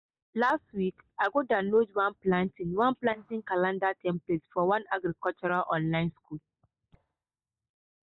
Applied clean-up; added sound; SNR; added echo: neural mask model DeepFilterNet 3.